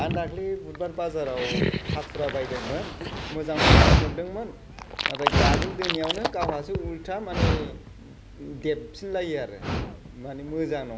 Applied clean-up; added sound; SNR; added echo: none; Dog; -5 dB; none.